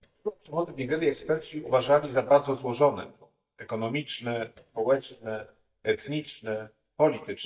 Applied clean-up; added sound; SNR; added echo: neural mask model DeepFilterNet 3.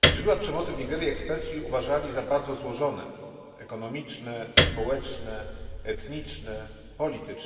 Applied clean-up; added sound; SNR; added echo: none; Piano; -2 dB; reverberation time 2.5 s.